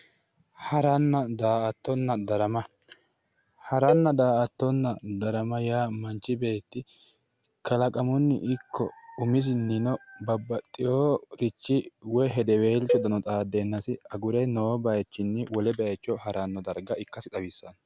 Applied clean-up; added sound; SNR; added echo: none; Cowbell; 5 dB; none.